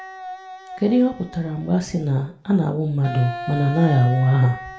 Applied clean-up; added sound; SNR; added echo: none; Wind instrument, woodwind instrument; 14 dB; reverberation time 0.4 s.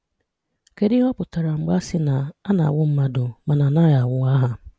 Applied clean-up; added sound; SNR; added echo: none; none; none; none.